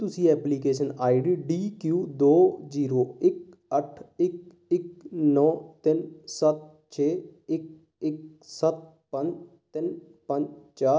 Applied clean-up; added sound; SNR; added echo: none; none; none; none.